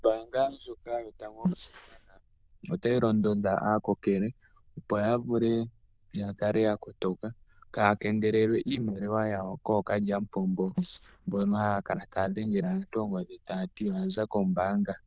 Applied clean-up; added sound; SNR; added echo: neural diffusion model UNIVERSE++.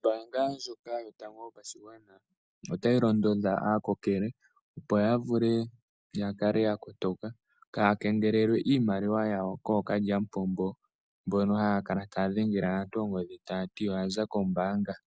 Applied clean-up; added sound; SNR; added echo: none; none; none; none.